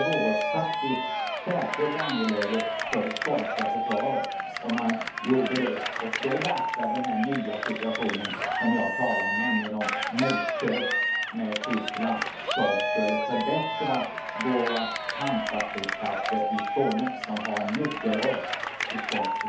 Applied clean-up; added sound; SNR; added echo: none; Cheering; 0 dB; reverberation time 0.6 s.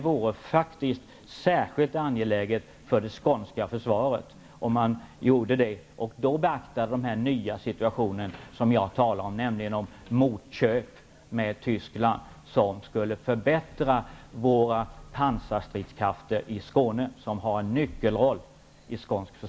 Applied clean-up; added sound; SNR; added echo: none; none; none; none.